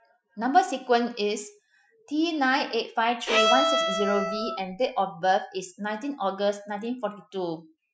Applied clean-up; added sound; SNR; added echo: classical method Wiener filter.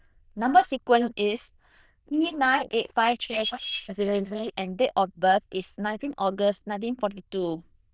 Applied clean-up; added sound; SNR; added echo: neural diffusion model UNIVERSE++.